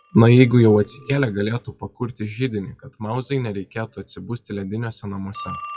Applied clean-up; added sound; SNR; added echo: classical method WPE with log-MMSE.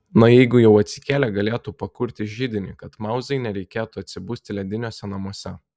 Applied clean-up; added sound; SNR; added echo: none; none; none; none.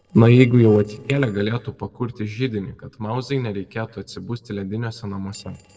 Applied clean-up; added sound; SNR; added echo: neural separator model SepFormer DNS4.